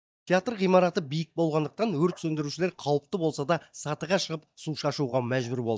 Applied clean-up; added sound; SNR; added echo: neural mask model DeepFilterNet 3.